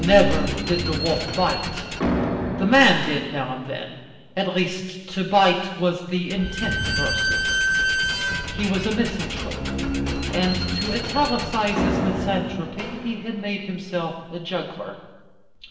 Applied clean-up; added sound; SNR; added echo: none; Squeak / Slam; 3 dB; reverberation time 1.2 s.